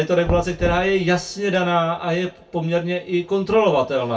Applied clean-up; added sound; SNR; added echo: none; Knock; 12 dB; reverberation time 0.2 s.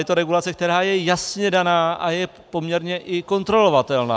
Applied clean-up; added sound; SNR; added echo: none; none; none; none.